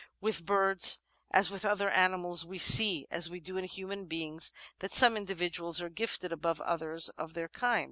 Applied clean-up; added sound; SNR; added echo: none; none; none; none.